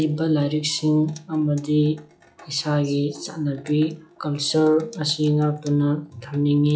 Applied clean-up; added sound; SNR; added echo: classical method log-MMSE.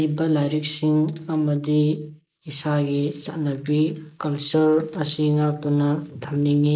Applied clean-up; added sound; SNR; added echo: neural mask model Resemble Enhance denoiser.